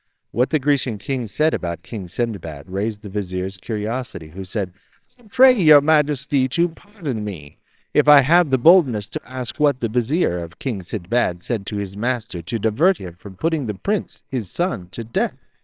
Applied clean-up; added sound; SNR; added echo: neural separator model SepFormer WHAMR!.